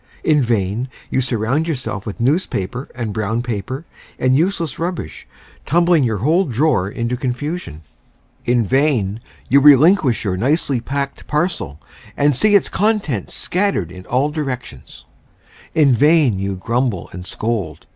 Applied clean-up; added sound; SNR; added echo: none; none; none; none.